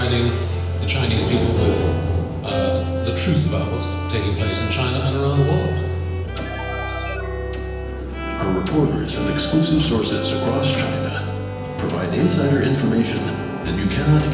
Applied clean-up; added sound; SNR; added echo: none; Bowed string instrument; 10 dB; reverberation time 1.0 s.